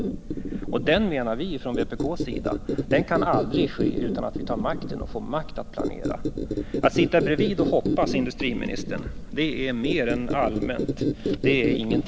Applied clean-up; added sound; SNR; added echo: none; Squeak; 1 dB; none.